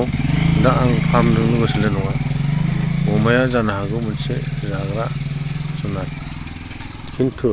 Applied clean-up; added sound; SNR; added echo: none; none; none; none.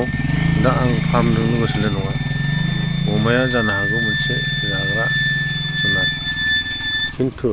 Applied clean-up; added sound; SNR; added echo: none; Wind instrument, woodwind instrument; 4 dB; none.